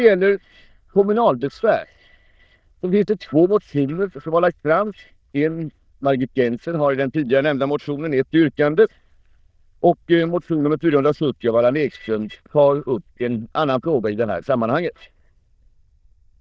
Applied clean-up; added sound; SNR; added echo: neural diffusion model UNIVERSE++.